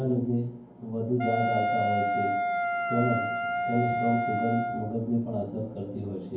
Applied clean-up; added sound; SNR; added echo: none; Wind instrument, woodwind instrument; 0 dB; reverberation time 0.9 s.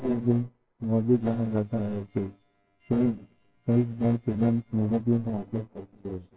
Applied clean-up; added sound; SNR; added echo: neural separator model SepFormer WHAMR!.